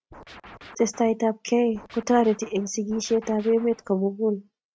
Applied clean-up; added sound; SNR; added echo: neural mask model RNNoise.